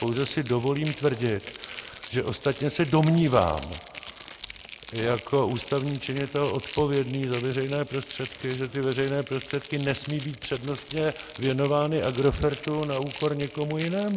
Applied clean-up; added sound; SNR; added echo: none; Crackle; 5 dB; none.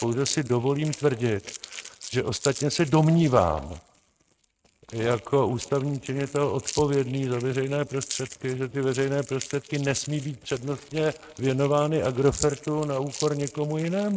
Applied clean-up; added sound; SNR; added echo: neural mask model RNNoise.